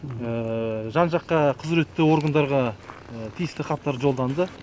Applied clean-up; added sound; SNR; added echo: none; none; none; none.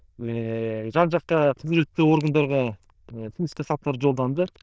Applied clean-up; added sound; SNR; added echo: neural diffusion model UNIVERSE++.